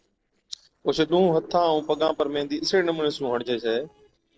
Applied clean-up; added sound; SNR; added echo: neural separator model SepFormer DNS4.